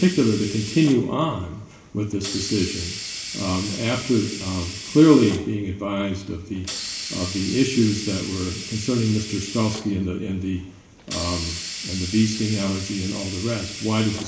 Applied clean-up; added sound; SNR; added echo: none; Hiss; 11 dB; reverberation time 0.7 s.